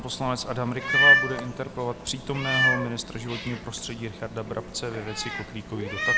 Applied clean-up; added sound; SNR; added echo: none; Meow; -4 dB; none.